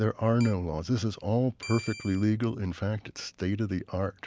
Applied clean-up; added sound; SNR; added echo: none; Keyboard (musical); 17 dB; none.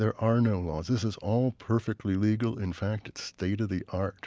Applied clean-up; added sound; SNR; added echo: none; none; none; none.